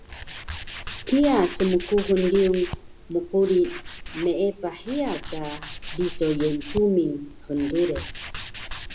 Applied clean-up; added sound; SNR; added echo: none; Tools; 10 dB; none.